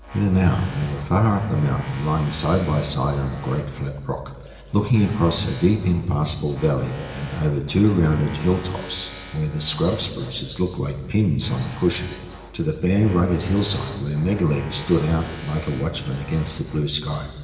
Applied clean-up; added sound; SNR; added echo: none; Tools; 17 dB; reverberation time 2.1 s.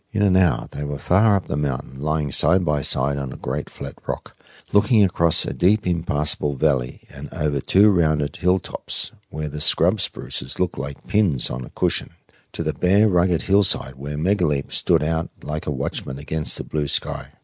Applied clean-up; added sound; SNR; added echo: none; none; none; none.